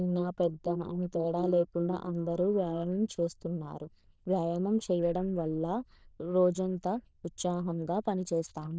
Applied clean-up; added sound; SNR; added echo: neural diffusion model UNIVERSE++.